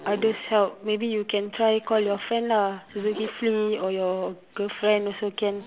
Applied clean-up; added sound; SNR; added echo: none; Zipper (clothing); 20 dB; none.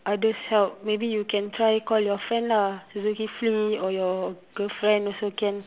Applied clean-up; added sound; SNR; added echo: none; none; none; none.